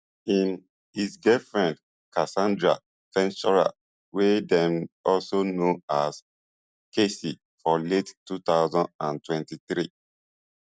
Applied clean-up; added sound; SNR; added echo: none; none; none; none.